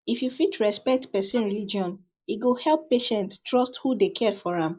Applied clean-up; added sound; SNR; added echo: neural mask model Resemble Enhance denoiser.